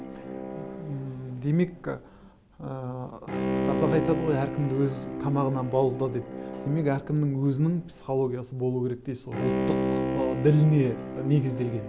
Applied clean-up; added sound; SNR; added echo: none; Bowed string instrument; 5 dB; none.